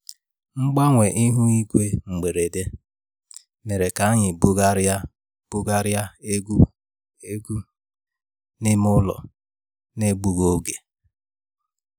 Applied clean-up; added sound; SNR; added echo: none; none; none; none.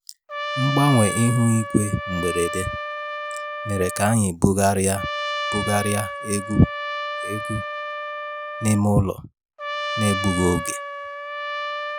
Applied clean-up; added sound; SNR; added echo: none; Trumpet; 6 dB; none.